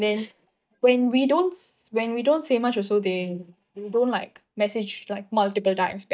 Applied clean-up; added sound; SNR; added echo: neural mask model DeepFilterNet 3.